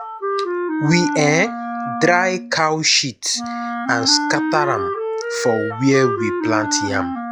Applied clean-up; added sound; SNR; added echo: classical method log-MMSE.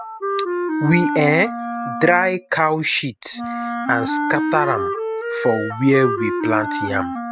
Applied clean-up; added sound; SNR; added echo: classical method spectral subtraction.